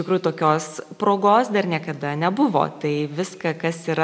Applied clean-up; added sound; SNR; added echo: none; none; none; none.